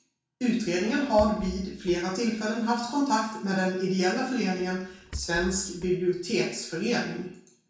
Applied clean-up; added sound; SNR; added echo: none; Rattle / Breathing; 17 dB; reverberation time 0.6 s.